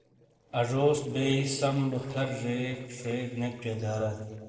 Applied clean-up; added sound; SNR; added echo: neural separator model SepFormer DNS4.